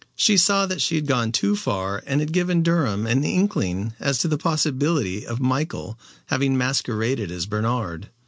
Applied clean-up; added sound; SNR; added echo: none; none; none; none.